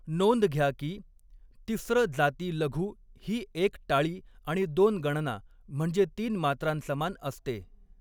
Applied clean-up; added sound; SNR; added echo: none; none; none; none.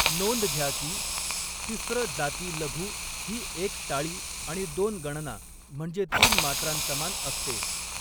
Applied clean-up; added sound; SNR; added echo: none; Hiss; -3 dB; none.